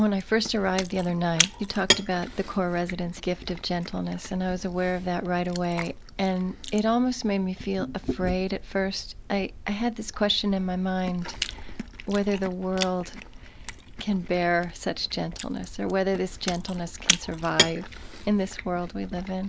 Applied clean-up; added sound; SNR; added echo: none; Chewing, mastication; 7 dB; none.